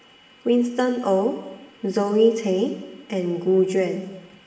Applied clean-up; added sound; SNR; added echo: none; none; none; reverberation time 1.1 s.